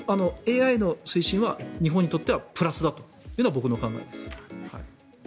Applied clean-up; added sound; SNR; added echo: none; none; none; none.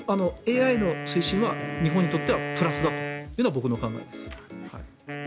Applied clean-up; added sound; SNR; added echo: none; Wind instrument, woodwind instrument; 8 dB; none.